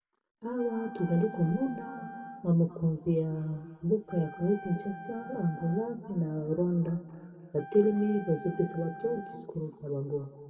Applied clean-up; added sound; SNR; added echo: none; Wind instrument, woodwind instrument; 16 dB; reverberation time 2.6 s.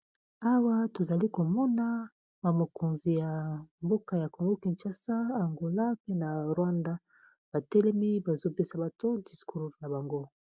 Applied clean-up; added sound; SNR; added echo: none; none; none; none.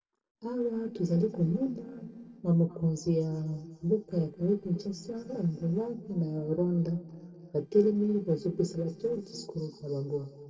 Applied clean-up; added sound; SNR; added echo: neural separator model SepFormer DNS4.